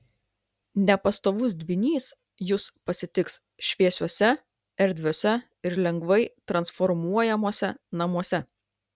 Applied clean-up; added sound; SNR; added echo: none; none; none; none.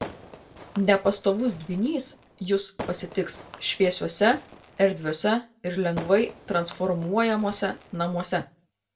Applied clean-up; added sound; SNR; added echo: none; Fireworks; 17 dB; reverberation time 0.2 s.